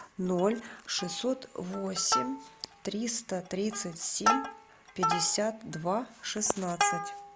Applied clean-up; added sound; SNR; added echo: none; Plucked string instrument; 3 dB; none.